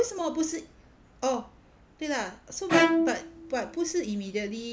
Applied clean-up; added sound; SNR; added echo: none; Bowed string instrument; -4 dB; none.